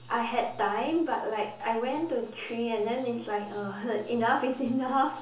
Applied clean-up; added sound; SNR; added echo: none; none; none; reverberation time 0.8 s.